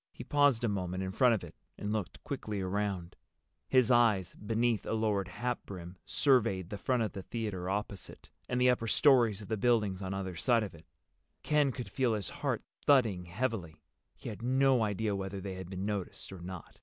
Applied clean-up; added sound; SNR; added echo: none; none; none; none.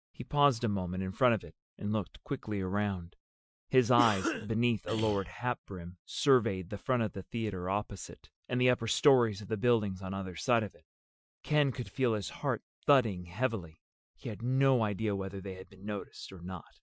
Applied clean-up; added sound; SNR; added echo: classical method Wiener filter.